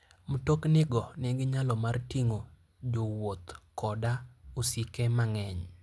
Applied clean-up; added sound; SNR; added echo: none; none; none; none.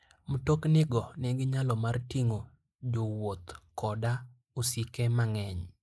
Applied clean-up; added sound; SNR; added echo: neural mask model Resemble Enhance denoiser.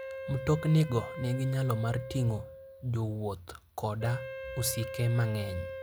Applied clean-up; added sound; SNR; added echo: none; Wind instrument, woodwind instrument; 11 dB; none.